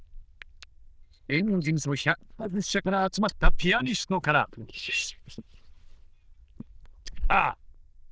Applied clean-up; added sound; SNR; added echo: neural diffusion model UNIVERSE++.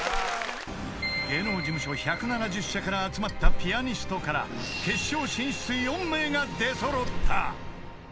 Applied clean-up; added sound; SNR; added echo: none; Liquid; 1 dB; none.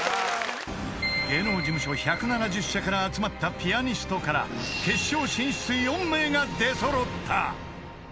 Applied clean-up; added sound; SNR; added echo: none; none; none; none.